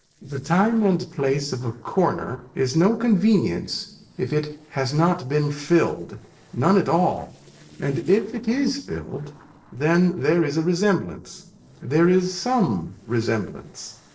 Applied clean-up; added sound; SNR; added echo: neural separator model SepFormer DNS4.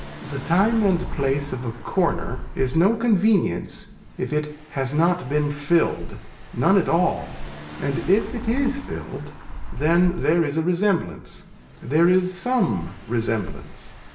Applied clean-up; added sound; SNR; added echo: none; Engine / Car; 11 dB; reverberation time 1.0 s.